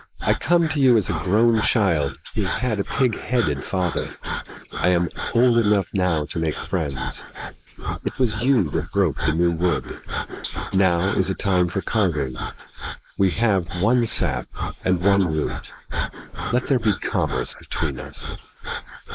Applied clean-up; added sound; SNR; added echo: neural mask model Resemble Enhance denoiser.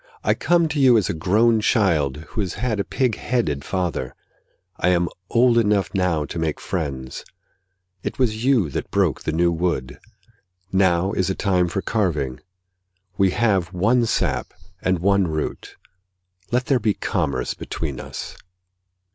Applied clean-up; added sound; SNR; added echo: none; none; none; none.